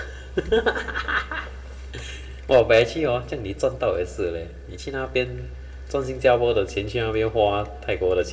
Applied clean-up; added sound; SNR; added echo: none; none; none; reverberation time 2.7 s.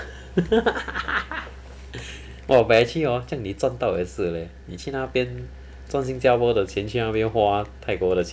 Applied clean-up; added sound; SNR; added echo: none; none; none; none.